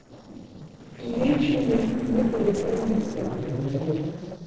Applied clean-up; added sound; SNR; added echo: neural separator model SepFormer DNS4.